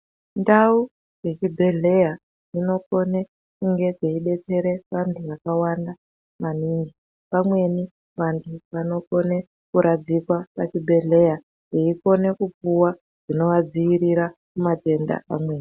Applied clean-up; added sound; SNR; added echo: none; none; none; none.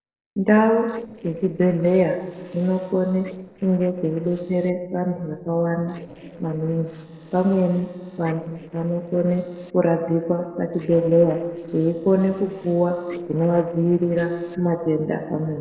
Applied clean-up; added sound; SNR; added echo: neural separator model SepFormer DNS4.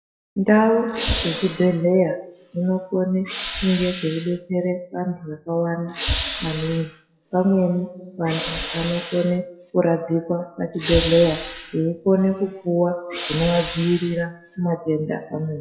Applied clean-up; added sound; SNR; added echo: classical method WPE with log-MMSE.